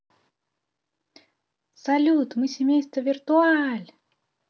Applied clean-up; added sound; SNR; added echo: none; none; none; none.